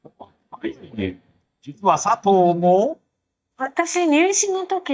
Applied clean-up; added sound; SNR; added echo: neural mask model DeepFilterNet 3.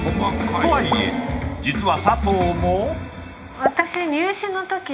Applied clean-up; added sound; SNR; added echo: none; Explosion; 11 dB; reverberation time 0.4 s.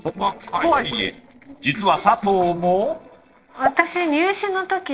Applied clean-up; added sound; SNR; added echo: neural separator model SepFormer DNS4.